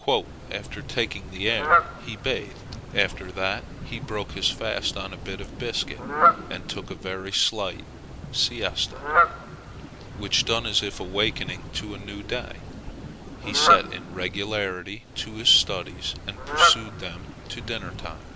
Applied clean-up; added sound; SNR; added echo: none; Fowl; 0 dB; none.